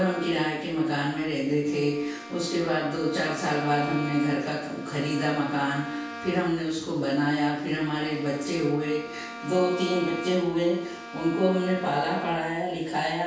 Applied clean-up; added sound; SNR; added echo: none; Bowed string instrument; 13 dB; reverberation time 0.6 s.